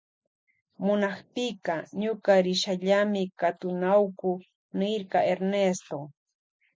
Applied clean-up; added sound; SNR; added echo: none; none; none; none.